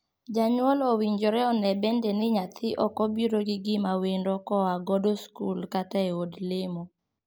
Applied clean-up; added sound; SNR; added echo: none; none; none; none.